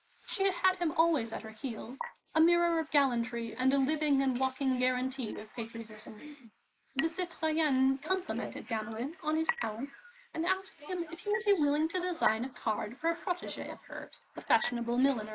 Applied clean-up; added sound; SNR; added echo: neural mask model Resemble Enhance denoiser.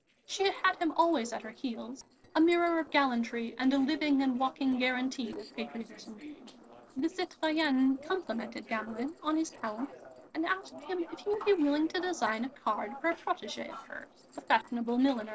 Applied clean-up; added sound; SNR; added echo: neural separator model SepFormer DNS4.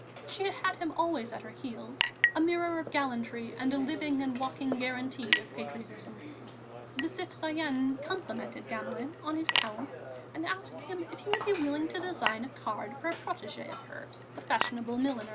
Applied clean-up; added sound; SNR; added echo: none; Chink, clink; 0 dB; none.